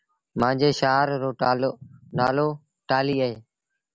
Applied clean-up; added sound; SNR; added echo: none; none; none; none.